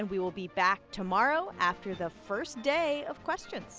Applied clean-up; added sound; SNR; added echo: none; none; none; none.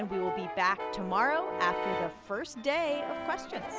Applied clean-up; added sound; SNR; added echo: none; Brass instrument; 5 dB; none.